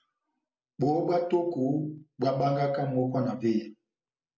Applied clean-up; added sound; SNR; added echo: none; none; none; none.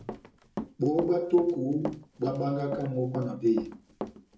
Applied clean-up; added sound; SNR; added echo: none; Run; 11 dB; reverberation time 0.2 s.